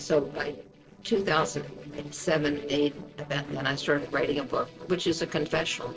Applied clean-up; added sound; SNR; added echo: neural separator model SepFormer DNS4.